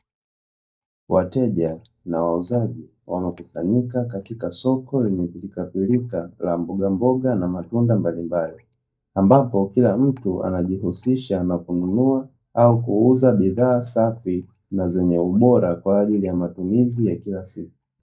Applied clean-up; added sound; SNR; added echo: neural mask model DeepFilterNet 3.